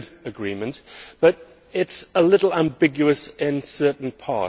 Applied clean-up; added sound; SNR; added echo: none; none; none; none.